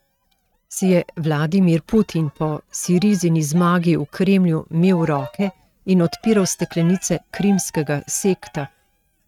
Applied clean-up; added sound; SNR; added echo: neural mask model RNNoise.